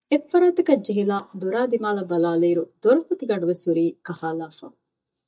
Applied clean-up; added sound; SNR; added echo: neural mask model DeepFilterNet 3.